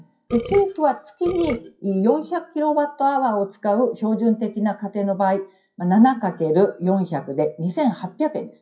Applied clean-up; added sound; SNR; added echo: classical method WPE with log-MMSE.